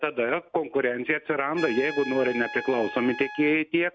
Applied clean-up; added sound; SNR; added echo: none; Trumpet; 14 dB; none.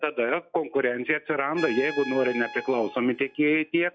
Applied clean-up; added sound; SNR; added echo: classical method log-MMSE.